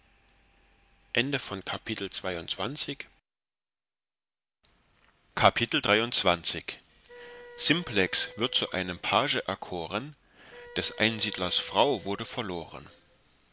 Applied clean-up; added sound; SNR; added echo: none; Wind instrument, woodwind instrument; 19 dB; none.